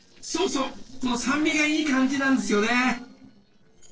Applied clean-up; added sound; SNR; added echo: neural separator model SepFormer DNS4.